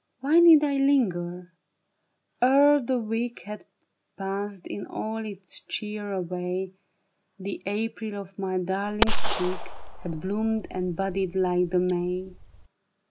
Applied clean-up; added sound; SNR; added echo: none; Gunshot, gunfire; -1 dB; none.